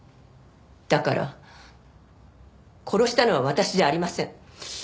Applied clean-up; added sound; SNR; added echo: none; none; none; none.